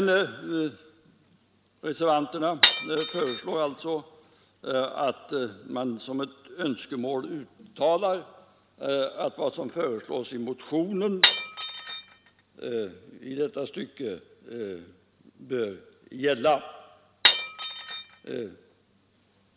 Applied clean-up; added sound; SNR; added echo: none; Glass; -4 dB; none.